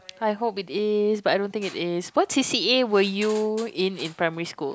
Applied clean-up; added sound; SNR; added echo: none; none; none; none.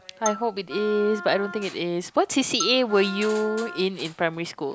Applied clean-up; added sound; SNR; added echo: none; Marimba, xylophone + Wind instrument, woodwind instrument; 12 dB; none.